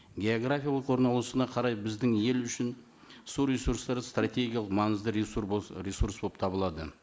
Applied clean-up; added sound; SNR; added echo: neural mask model Resemble Enhance denoiser.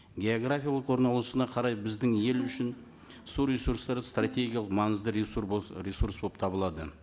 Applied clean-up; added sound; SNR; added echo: none; Bowed string instrument; 15 dB; none.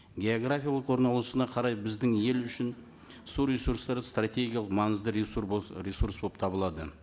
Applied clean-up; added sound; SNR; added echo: none; none; none; none.